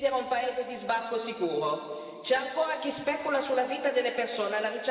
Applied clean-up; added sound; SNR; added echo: none; none; none; reverberation time 2.7 s.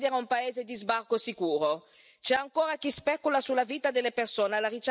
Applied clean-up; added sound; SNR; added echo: none; none; none; none.